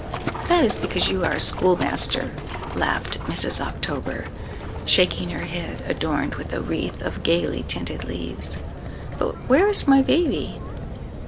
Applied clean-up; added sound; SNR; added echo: none; Livestock, farm animals, working animals; 7 dB; none.